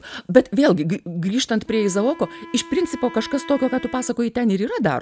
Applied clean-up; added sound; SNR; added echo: none; Wind instrument, woodwind instrument; 18 dB; none.